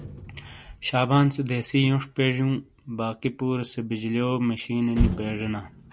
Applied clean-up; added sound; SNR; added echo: none; Motor vehicle (road); 9 dB; none.